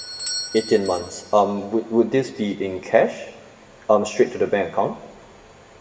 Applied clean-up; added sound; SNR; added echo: none; Bell / Doorbell; 16 dB; reverberation time 3.0 s.